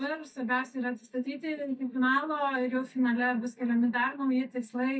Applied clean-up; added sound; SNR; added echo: neural mask model DeepFilterNet 3.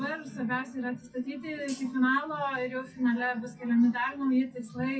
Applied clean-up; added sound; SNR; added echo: classical method WPE with log-MMSE.